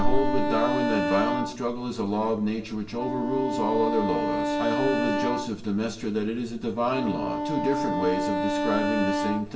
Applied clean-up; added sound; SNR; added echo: none; Wind instrument, woodwind instrument; 2 dB; reverberation time 0.7 s.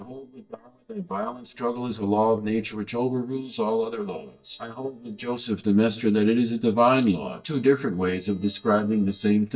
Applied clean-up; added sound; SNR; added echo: neural mask model DeepFilterNet 3.